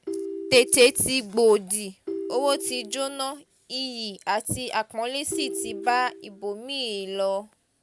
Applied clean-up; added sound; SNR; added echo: none; Ringtone; 11 dB; none.